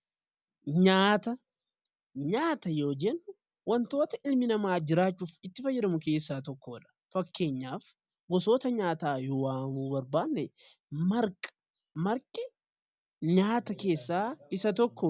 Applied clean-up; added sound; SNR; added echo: none; none; none; none.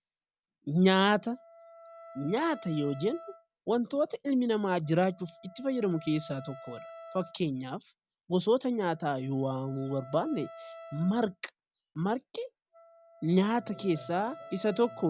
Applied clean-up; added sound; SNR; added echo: none; Wind instrument, woodwind instrument; 19 dB; none.